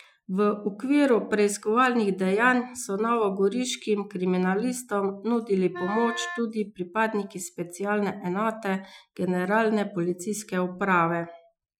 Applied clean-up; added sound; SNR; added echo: classical method Wiener filter.